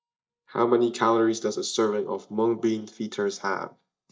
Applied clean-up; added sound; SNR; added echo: neural mask model DeepFilterNet 3.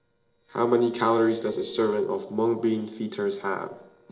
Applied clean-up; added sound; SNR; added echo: neural separator model SepFormer DNS4.